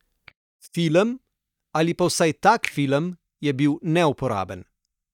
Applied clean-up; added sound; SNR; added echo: neural mask model DeepFilterNet 3.